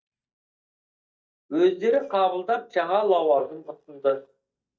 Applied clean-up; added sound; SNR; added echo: neural mask model DeepFilterNet 3.